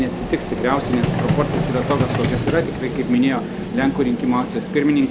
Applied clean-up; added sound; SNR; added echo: none; Vehicle; 3 dB; none.